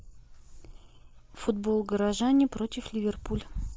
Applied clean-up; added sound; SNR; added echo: neural mask model Resemble Enhance denoiser.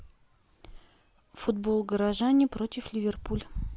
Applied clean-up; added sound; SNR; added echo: none; none; none; none.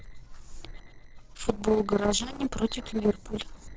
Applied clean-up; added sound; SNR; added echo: neural separator model SepFormer DNS4.